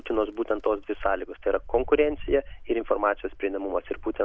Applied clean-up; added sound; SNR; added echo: none; Wind; 13 dB; none.